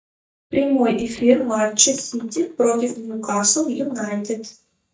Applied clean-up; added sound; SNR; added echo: neural mask model DeepFilterNet 3.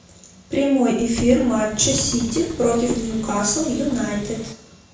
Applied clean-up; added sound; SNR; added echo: none; Subway, metro, underground; 11 dB; reverberation time 0.6 s.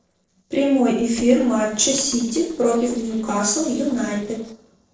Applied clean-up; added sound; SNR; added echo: neural separator model SepFormer DNS4.